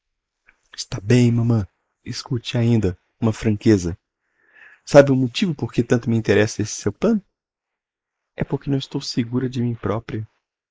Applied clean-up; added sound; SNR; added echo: neural mask model Resemble Enhance denoiser.